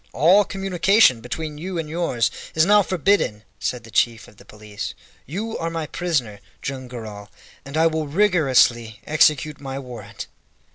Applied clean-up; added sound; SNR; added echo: none; none; none; none.